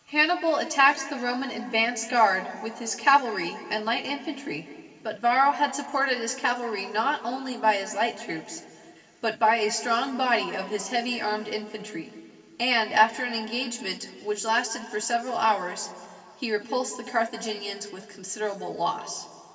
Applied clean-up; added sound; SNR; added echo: none; none; none; reverberation time 2.6 s.